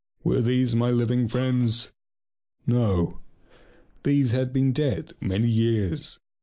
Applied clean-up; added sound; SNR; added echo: neural mask model Resemble Enhance denoiser.